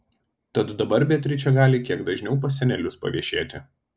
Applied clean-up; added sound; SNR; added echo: none; none; none; none.